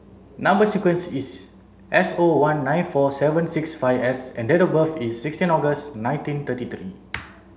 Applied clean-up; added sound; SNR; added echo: none; none; none; none.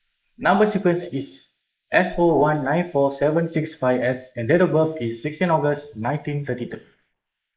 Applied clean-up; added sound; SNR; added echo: neural mask model Resemble Enhance denoiser.